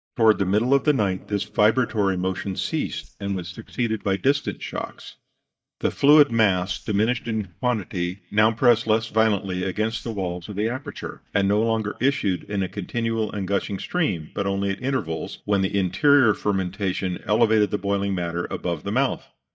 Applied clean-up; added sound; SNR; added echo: neural mask model DeepFilterNet 3.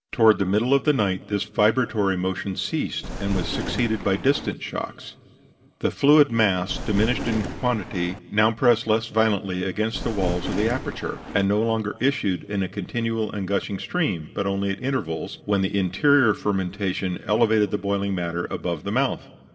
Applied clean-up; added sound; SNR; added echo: none; Thunder; 7 dB; reverberation time 3.0 s.